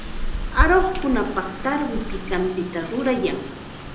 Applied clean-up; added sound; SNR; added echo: none; Rain; 2 dB; reverberation time 0.8 s.